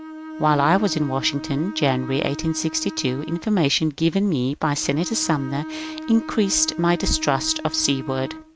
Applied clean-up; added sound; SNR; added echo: none; Bowed string instrument; 12 dB; none.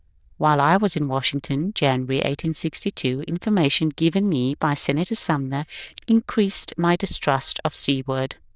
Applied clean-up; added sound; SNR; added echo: neural diffusion model UNIVERSE++.